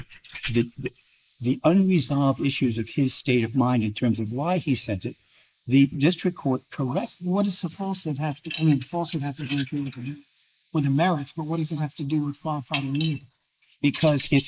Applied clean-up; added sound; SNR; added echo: neural mask model Resemble Enhance denoiser.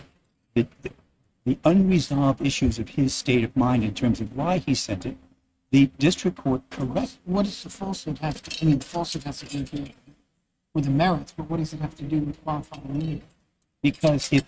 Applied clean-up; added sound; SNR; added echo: neural mask model RNNoise.